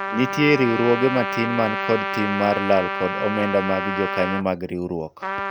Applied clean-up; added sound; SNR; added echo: none; Trumpet; 4 dB; none.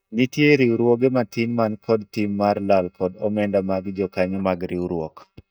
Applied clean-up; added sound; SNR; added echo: neural mask model DeepFilterNet 3.